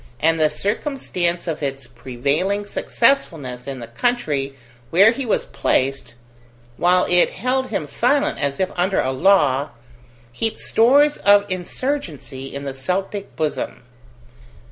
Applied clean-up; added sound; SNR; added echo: none; none; none; none.